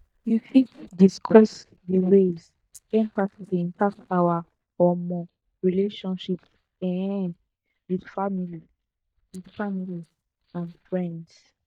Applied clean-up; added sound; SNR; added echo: neural mask model DeepFilterNet 3.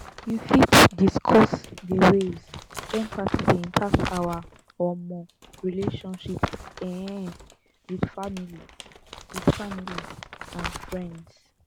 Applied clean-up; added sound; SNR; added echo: none; Crumpling, crinkling; 16 dB; none.